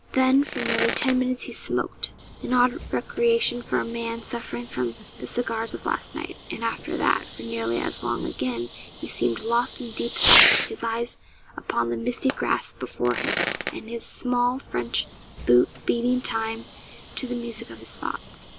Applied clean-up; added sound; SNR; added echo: none; Fireworks; 3 dB; none.